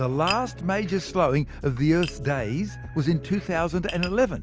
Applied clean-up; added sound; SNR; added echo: none; Tap; 16 dB; none.